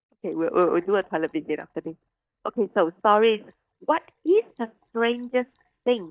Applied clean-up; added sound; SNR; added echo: neural mask model DeepFilterNet 3.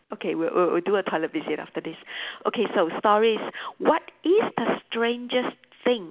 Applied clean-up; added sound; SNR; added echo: none; none; none; none.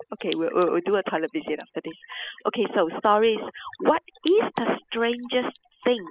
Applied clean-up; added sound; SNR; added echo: classical method spectral subtraction.